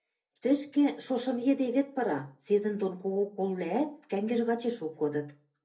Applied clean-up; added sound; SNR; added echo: none; none; none; reverberation time 0.3 s.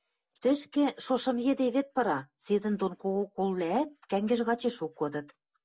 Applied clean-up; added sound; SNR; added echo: none; none; none; none.